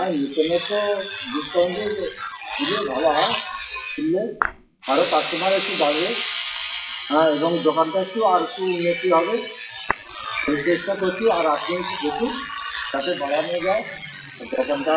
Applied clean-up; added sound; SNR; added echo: classical method WPE with log-MMSE.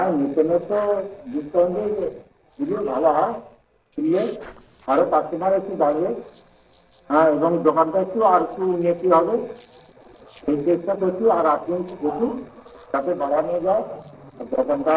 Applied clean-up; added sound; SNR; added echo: neural separator model SepFormer DNS4.